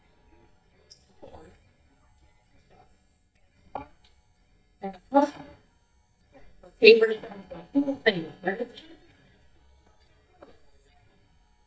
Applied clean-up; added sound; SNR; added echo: neural mask model DeepFilterNet 3.